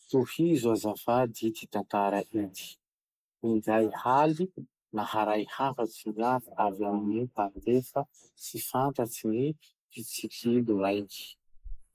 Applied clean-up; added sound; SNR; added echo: neural mask model Resemble Enhance denoiser.